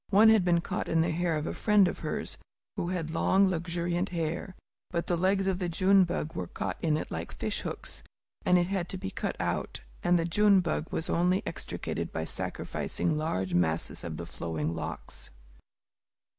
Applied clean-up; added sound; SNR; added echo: none; none; none; none.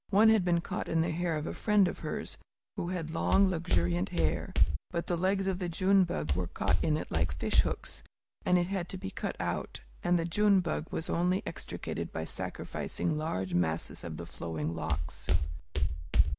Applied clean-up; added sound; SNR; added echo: none; Walk, footsteps; -4 dB; none.